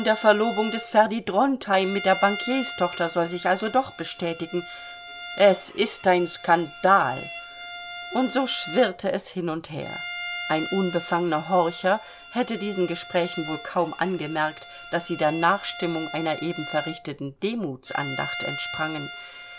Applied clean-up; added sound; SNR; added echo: none; Bowed string instrument; 13 dB; none.